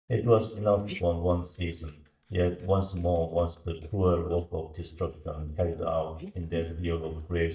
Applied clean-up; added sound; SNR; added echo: neural mask model DeepFilterNet 3.